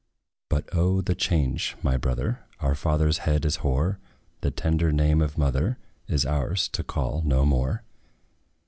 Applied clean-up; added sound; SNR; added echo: none; none; none; none.